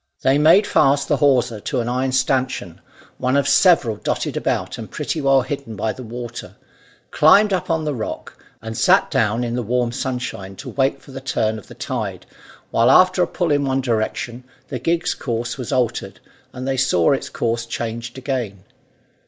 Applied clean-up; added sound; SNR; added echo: none; none; none; none.